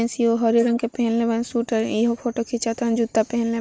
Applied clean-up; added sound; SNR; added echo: neural mask model Resemble Enhance denoiser.